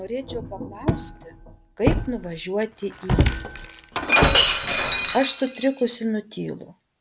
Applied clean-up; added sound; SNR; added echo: none; Shatter; -3 dB; none.